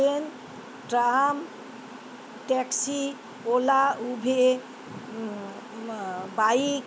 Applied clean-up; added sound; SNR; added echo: none; none; none; none.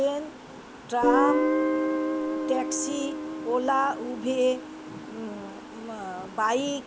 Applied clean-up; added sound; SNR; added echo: none; Guitar; 0 dB; none.